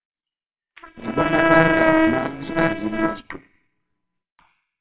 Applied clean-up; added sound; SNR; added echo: neural separator model SepFormer WHAMR!.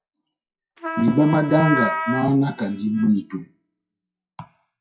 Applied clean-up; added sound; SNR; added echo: classical method WPE with log-MMSE.